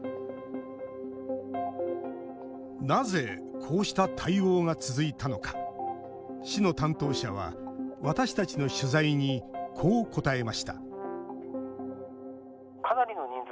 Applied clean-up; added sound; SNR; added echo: none; Brass instrument; 14 dB; none.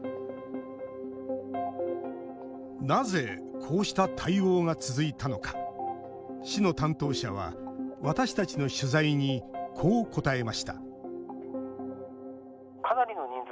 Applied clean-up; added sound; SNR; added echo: none; none; none; none.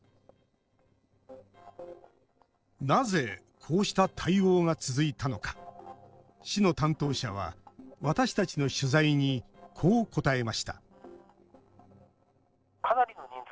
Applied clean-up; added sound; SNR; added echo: neural separator model SepFormer DNS4.